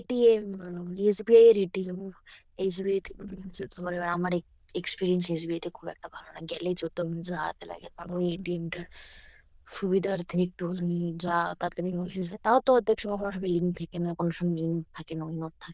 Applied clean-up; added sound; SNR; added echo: neural diffusion model UNIVERSE++.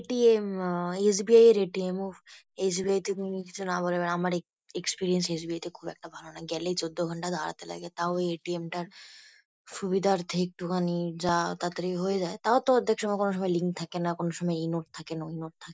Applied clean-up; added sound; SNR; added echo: neural mask model Resemble Enhance denoiser.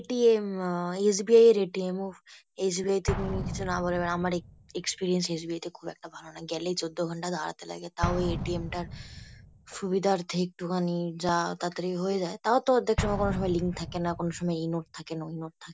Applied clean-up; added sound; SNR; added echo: none; Explosion; 11 dB; none.